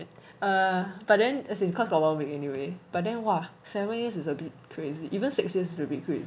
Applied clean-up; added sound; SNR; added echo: none; none; none; none.